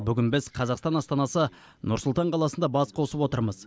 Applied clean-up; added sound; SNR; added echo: none; none; none; none.